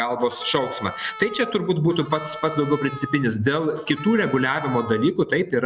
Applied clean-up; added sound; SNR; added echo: none; Harmonica; 15 dB; none.